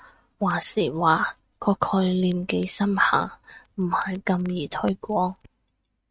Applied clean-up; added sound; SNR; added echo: neural mask model RNNoise.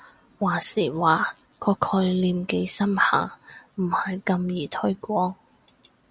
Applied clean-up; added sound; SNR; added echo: none; none; none; none.